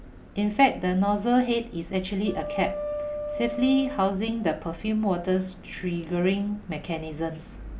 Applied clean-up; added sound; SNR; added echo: none; Wind instrument, woodwind instrument; 8 dB; none.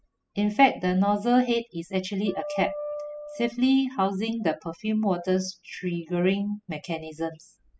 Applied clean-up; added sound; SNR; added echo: classical method spectral subtraction.